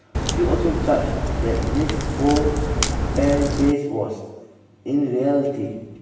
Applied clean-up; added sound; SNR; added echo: none; Crack; 0 dB; reverberation time 1.1 s.